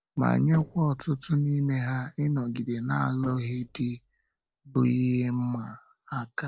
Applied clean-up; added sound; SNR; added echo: neural separator model SepFormer DNS4.